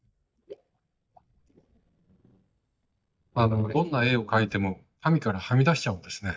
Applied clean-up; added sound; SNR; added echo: neural mask model DeepFilterNet 3.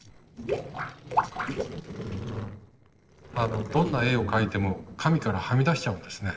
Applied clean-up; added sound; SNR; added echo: neural separator model SepFormer DNS4.